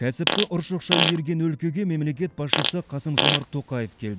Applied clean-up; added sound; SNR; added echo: none; Fart; -1 dB; none.